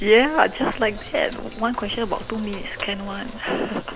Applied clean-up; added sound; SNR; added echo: none; Sink (filling or washing); 13 dB; none.